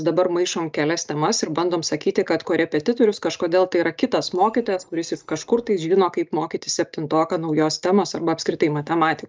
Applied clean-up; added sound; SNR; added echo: neural mask model DeepFilterNet 3.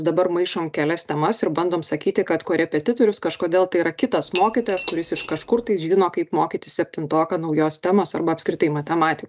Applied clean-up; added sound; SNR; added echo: none; Cutlery, silverware / Dishes, pots, and pans; 9 dB; none.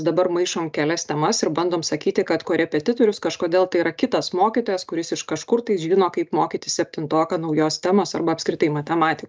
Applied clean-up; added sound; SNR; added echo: none; none; none; none.